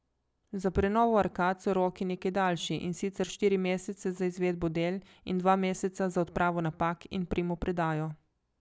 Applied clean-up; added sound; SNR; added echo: none; none; none; none.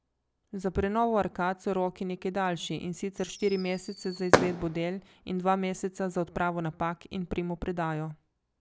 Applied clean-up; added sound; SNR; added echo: none; Fireworks; 0 dB; none.